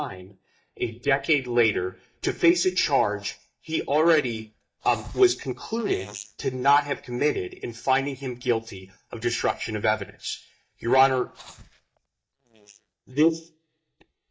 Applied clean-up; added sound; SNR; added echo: neural mask model DeepFilterNet 3.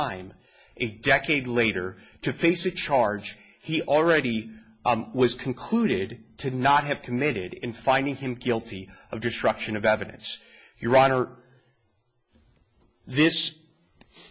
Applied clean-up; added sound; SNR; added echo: none; none; none; none.